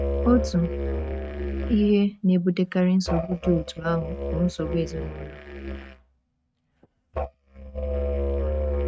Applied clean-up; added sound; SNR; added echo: neural mask model RNNoise.